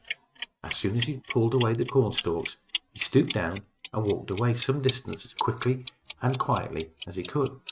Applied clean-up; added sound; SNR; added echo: neural mask model RNNoise.